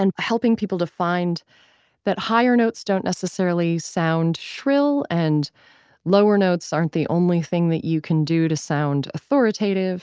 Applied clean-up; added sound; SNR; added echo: none; none; none; none.